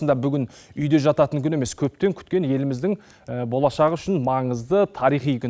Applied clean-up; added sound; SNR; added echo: none; none; none; none.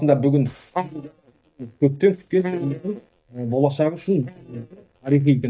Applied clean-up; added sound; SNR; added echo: neural mask model DeepFilterNet 3.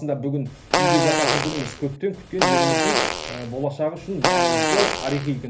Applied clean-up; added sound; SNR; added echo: none; Fart; -4 dB; reverberation time 0.3 s.